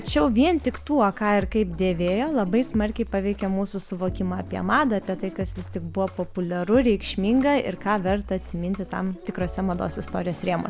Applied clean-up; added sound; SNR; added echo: none; Walk, footsteps; 20 dB; none.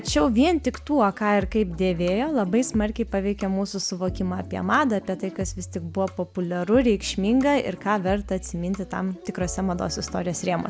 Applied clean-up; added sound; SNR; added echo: none; none; none; none.